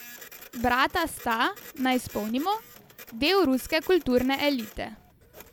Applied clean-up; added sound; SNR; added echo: none; Printer; 19 dB; none.